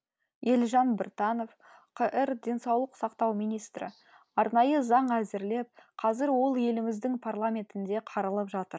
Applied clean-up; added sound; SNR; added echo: none; none; none; none.